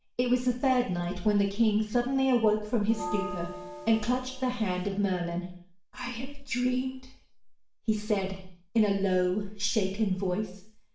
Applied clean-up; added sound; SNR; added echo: none; Bell; 11 dB; reverberation time 0.6 s.